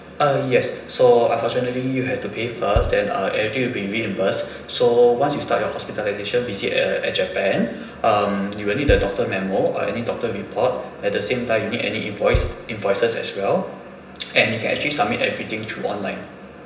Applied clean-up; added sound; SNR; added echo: none; Bass drum; 9 dB; reverberation time 0.9 s.